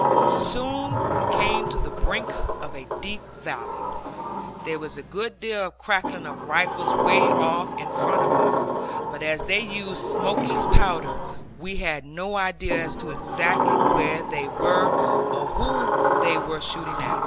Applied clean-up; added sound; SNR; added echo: none; Sliding door; -2 dB; none.